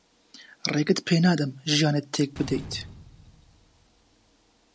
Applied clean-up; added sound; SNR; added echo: none; Slam; 20 dB; none.